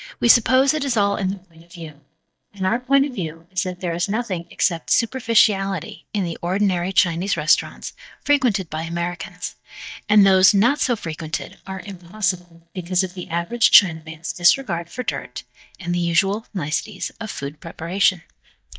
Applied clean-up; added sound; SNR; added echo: neural mask model DeepFilterNet 3.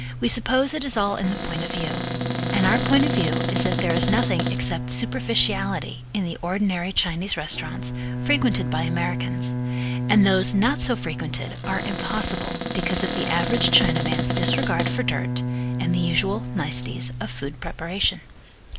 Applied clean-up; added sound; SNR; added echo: none; Bowed string instrument + Cupboard open or close; 3 dB; none.